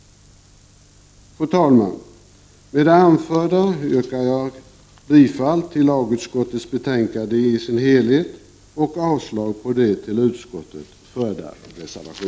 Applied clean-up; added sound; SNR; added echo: none; none; none; none.